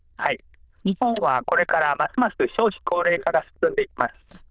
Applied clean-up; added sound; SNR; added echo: neural diffusion model UNIVERSE++.